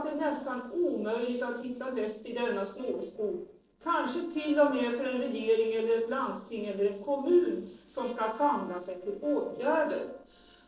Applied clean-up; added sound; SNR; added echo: neural separator model SepFormer DNS4.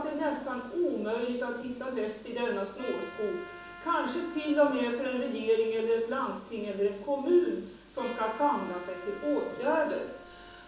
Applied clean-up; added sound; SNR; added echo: none; Trumpet; 19 dB; reverberation time 0.5 s.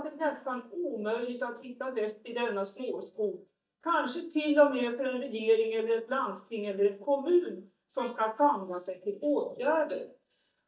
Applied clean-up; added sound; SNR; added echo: neural mask model DeepFilterNet 3.